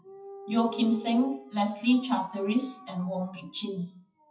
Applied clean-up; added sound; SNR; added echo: classical method WPE with log-MMSE.